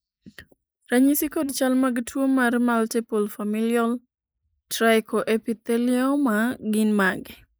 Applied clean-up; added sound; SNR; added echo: neural mask model Resemble Enhance denoiser.